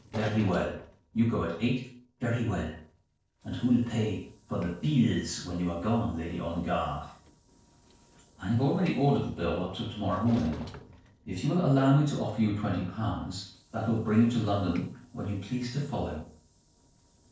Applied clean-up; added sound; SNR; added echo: neural separator model SepFormer DNS4.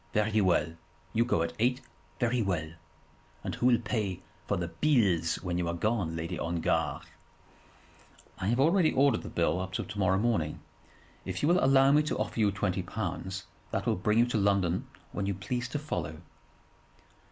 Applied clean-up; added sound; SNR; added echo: none; none; none; none.